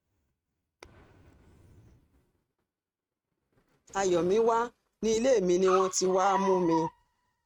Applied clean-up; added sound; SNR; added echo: neural mask model RNNoise.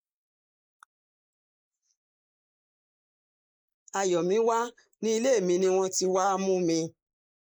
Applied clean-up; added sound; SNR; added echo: neural mask model Resemble Enhance denoiser.